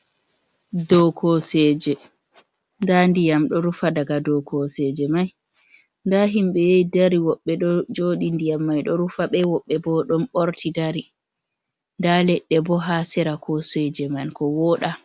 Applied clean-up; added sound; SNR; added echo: none; none; none; none.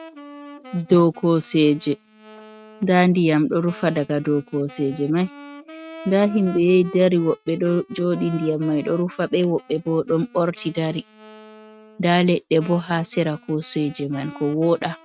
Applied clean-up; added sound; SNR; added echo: neural mask model RNNoise.